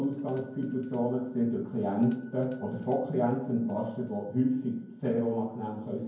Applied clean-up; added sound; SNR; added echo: none; Doorbell; 16 dB; reverberation time 0.9 s.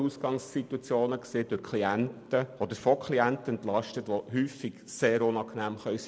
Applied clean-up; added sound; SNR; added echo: none; none; none; none.